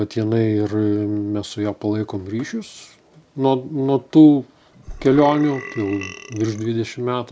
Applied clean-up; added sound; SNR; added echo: none; Burping, eructation; 16 dB; none.